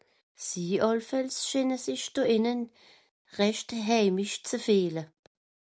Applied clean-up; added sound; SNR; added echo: none; none; none; none.